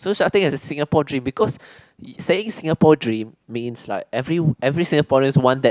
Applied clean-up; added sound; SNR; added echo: none; none; none; none.